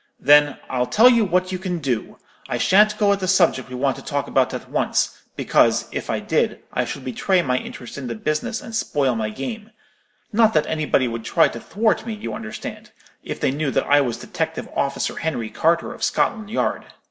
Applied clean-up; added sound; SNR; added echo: none; none; none; none.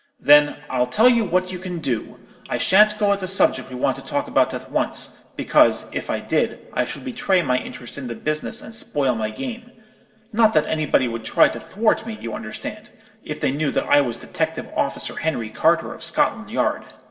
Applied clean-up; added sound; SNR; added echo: none; none; none; reverberation time 1.8 s.